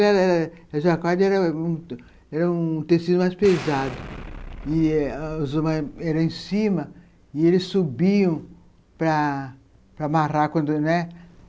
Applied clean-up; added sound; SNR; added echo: none; Explosion; 15 dB; none.